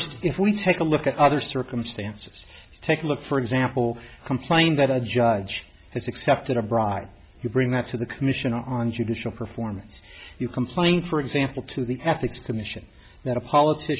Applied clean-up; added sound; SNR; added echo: none; none; none; none.